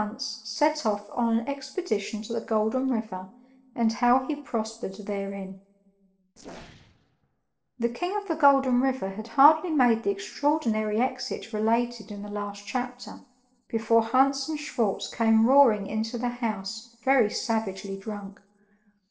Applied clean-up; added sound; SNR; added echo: neural separator model SepFormer DNS4.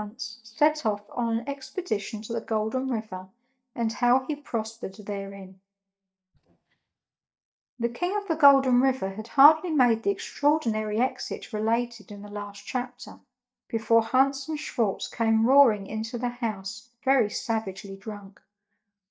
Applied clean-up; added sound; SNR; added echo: neural mask model DeepFilterNet 3.